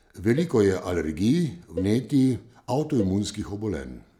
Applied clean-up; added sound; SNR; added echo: none; Cowbell; 16 dB; none.